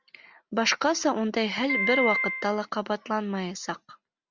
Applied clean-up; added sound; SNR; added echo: none; Piano; 0 dB; none.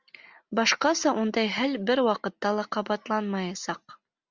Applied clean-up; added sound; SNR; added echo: none; none; none; none.